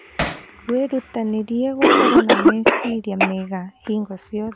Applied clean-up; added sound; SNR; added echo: none; Cough + Hammer; -4 dB; none.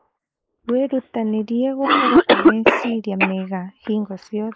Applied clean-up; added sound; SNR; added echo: neural mask model Resemble Enhance denoiser.